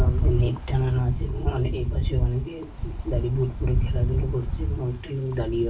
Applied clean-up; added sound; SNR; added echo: none; Rattle; -2 dB; reverberation time 0.2 s.